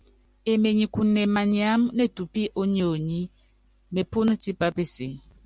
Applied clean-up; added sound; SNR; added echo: none; none; none; none.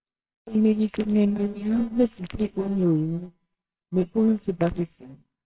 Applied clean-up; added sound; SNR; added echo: neural separator model SepFormer WHAMR!.